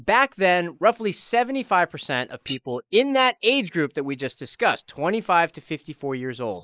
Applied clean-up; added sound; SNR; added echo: neural mask model Resemble Enhance denoiser.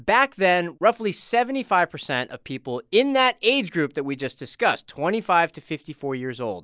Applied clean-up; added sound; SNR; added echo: none; none; none; none.